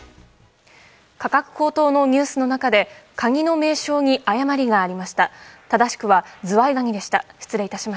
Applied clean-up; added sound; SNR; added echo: none; none; none; none.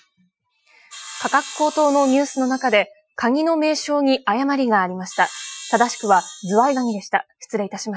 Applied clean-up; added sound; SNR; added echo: classical method Wiener filter.